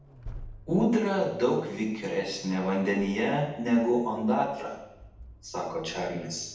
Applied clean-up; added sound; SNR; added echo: none; Accelerating, revving, vroom; 19 dB; reverberation time 0.8 s.